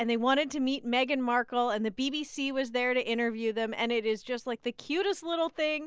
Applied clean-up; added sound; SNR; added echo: none; none; none; none.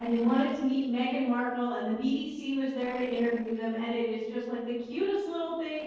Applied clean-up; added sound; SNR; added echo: neural separator model SepFormer DNS4.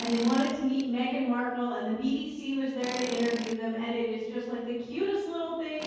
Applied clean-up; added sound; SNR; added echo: none; Tools; 15 dB; reverberation time 1.3 s.